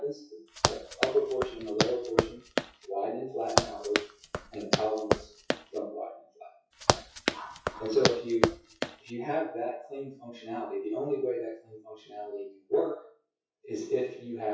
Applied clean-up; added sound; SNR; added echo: classical method WPE with log-MMSE.